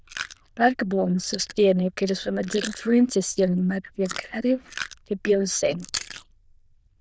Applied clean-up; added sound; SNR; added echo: neural diffusion model UNIVERSE++.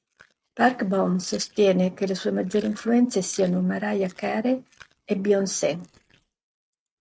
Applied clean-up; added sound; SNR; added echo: neural mask model RNNoise.